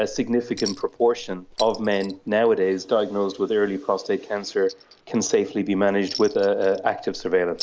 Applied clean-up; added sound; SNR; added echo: neural mask model Resemble Enhance denoiser.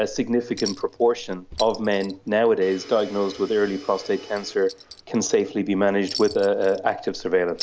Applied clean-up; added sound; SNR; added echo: none; Domestic sounds, home sounds + Chink, clink; 17 dB; none.